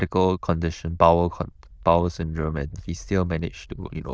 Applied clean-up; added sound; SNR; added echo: neural diffusion model UNIVERSE++.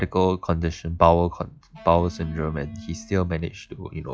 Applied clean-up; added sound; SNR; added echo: classical method log-MMSE.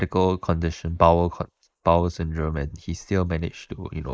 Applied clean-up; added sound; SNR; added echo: neural mask model Resemble Enhance denoiser.